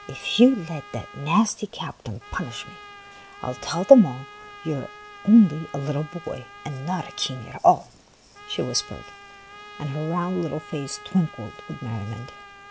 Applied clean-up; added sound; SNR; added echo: none; Trumpet; 19 dB; none.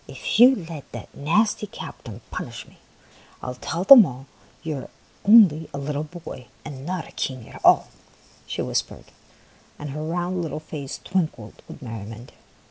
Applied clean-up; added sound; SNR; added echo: none; none; none; none.